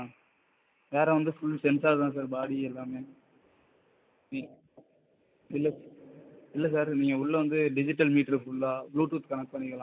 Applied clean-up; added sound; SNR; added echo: neural mask model Resemble Enhance denoiser.